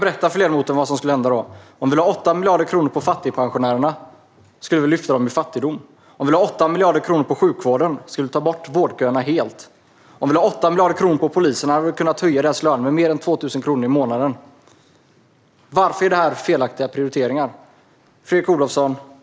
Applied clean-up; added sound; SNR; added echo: none; none; none; none.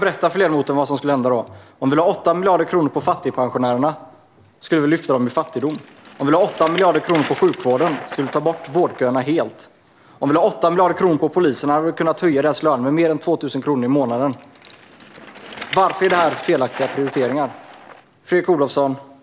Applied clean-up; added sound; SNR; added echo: none; Bicycle; 18 dB; none.